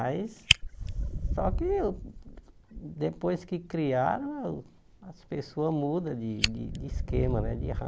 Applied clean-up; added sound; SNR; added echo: none; Fire; 2 dB; none.